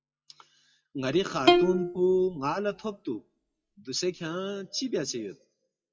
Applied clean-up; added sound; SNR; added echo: classical method WPE with log-MMSE.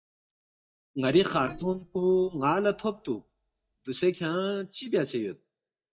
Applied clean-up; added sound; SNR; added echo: neural mask model DeepFilterNet 3.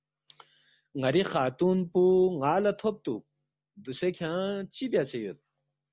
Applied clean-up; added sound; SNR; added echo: none; none; none; none.